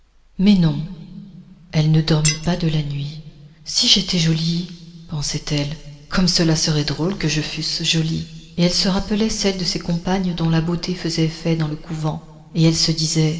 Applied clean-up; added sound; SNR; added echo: none; Shatter; 5 dB; reverberation time 1.7 s.